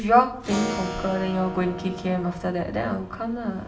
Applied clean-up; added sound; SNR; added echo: none; Acoustic guitar / Strum; 10 dB; reverberation time 0.9 s.